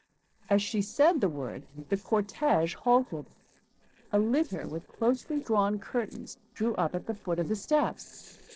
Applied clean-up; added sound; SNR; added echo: neural separator model SepFormer DNS4.